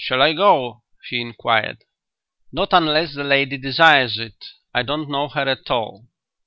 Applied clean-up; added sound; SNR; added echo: none; none; none; none.